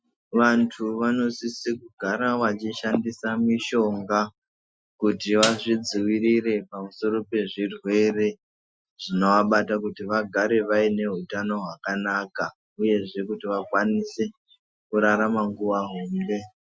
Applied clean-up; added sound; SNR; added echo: classical method Wiener filter.